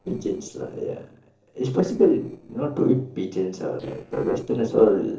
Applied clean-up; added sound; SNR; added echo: neural separator model SepFormer DNS4.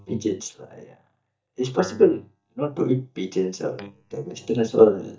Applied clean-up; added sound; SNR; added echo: neural mask model DeepFilterNet 3.